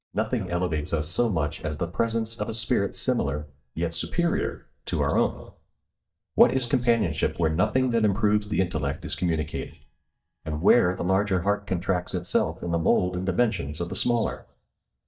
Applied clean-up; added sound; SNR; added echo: neural mask model DeepFilterNet 3.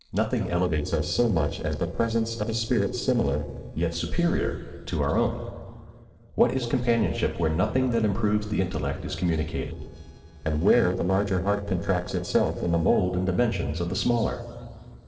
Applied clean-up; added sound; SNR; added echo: neural separator model SepFormer DNS4.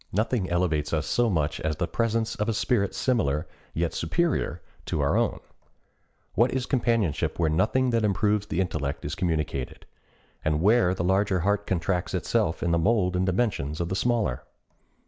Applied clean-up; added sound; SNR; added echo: none; none; none; none.